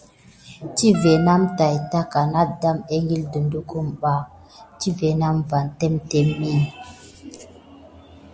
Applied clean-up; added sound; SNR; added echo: none; Wind instrument, woodwind instrument; 14 dB; none.